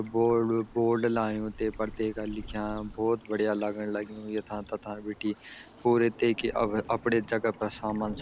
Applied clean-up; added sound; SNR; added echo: none; Stream / Bird vocalization, bird call, bird song; 17 dB; none.